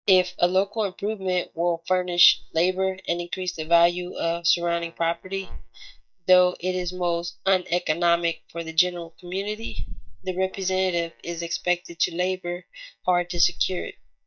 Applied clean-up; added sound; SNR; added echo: neural mask model DeepFilterNet 3.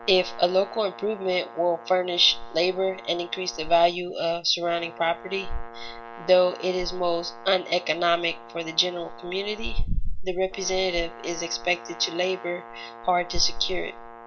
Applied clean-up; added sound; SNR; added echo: none; Brass instrument; 18 dB; reverberation time 0.2 s.